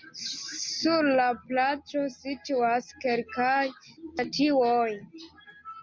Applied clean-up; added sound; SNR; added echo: none; none; none; none.